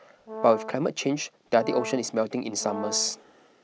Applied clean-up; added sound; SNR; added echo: none; Brass instrument; 10 dB; none.